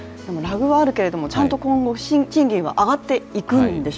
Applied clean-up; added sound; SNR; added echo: none; none; none; none.